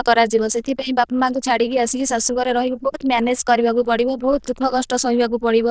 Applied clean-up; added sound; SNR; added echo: neural diffusion model UNIVERSE++.